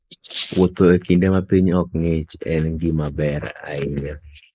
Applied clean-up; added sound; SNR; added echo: neural mask model Resemble Enhance denoiser.